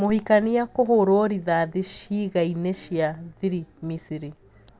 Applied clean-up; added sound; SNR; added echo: none; none; none; none.